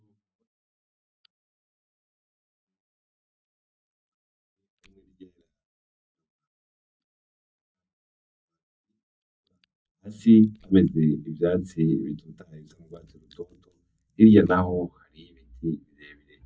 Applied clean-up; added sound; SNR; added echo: neural mask model DeepFilterNet 3.